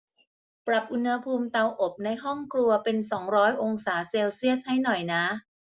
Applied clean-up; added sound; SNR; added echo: none; none; none; none.